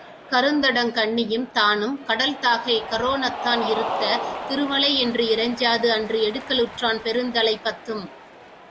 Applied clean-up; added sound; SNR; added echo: none; Cheering; 11 dB; none.